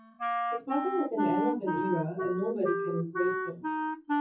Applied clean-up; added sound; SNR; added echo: classical method WPE with log-MMSE.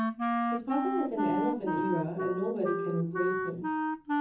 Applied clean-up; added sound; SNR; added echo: none; Wind instrument, woodwind instrument; -2 dB; reverberation time 0.6 s.